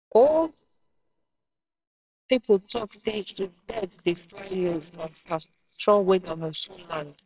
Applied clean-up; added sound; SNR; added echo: neural separator model SepFormer WHAMR!.